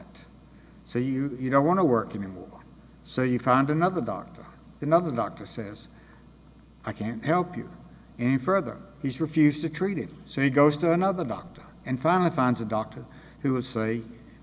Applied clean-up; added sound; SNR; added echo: none; none; none; none.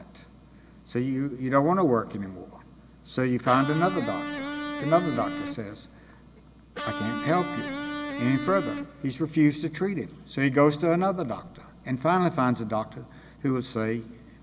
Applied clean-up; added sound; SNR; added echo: none; Electric guitar; 7 dB; none.